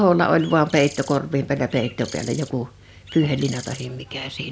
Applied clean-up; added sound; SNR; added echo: none; Bird; 17 dB; none.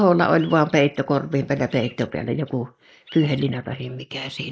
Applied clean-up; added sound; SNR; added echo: neural mask model Resemble Enhance denoiser.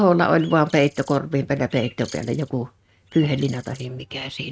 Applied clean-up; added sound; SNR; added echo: neural mask model RNNoise.